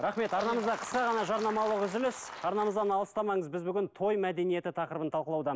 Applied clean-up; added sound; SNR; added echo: none; none; none; none.